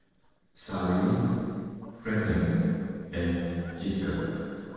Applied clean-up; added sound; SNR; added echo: neural separator model SepFormer DNS4.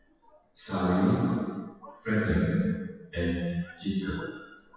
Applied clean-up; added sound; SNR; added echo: classical method WPE with log-MMSE.